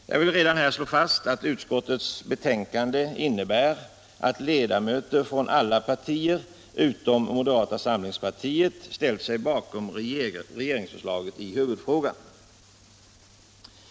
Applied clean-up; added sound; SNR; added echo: none; none; none; none.